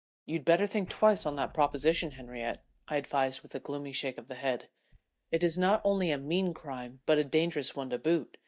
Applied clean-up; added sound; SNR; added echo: neural mask model DeepFilterNet 3.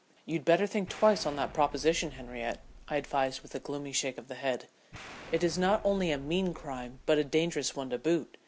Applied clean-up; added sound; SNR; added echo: none; Explosion; 18 dB; none.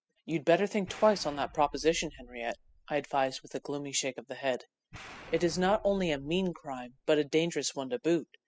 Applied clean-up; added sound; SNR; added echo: classical method spectral subtraction.